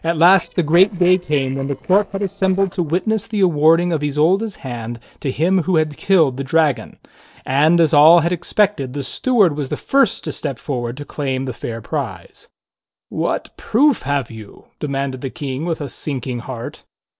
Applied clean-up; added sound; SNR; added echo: neural separator model SepFormer DNS4.